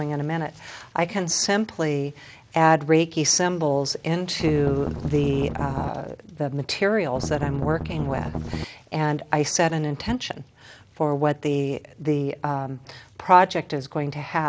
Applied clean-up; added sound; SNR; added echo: none; Strum; 6 dB; none.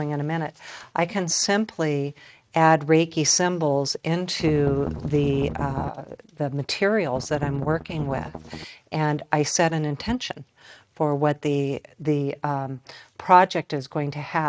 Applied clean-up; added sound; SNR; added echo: neural mask model RNNoise.